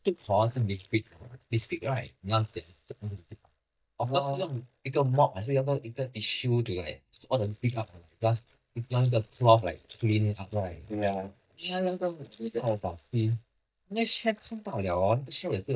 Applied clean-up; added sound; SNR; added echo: neural mask model DeepFilterNet 3.